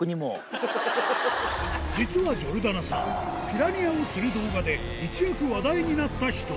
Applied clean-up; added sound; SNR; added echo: none; none; none; none.